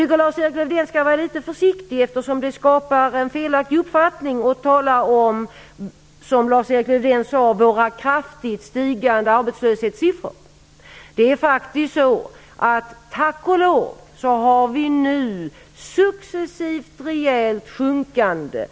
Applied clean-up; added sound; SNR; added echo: none; none; none; none.